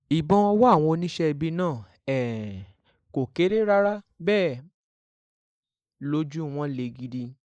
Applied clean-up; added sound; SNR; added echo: neural mask model Resemble Enhance denoiser.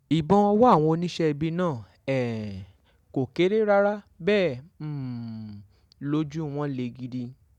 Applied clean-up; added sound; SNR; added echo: none; none; none; none.